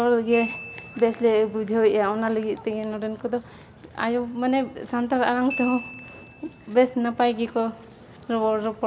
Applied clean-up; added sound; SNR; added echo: none; Glockenspiel; 17 dB; reverberation time 1.6 s.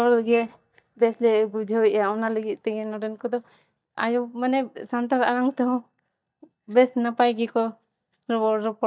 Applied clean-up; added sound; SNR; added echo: neural mask model DeepFilterNet 3.